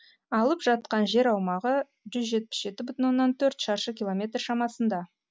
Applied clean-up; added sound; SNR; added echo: none; none; none; none.